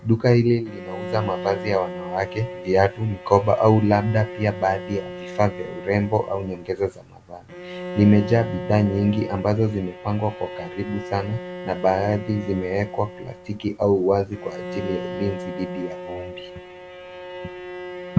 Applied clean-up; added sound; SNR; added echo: none; Bowed string instrument; 12 dB; none.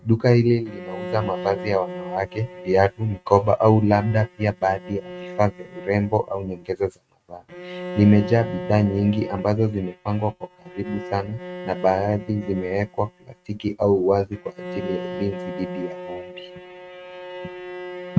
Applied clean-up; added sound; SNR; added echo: neural mask model RNNoise.